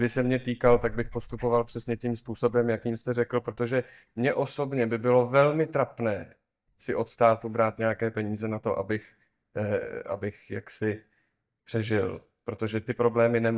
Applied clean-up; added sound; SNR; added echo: neural mask model DeepFilterNet 3.